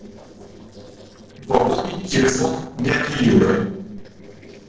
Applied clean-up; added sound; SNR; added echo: neural separator model SepFormer DNS4.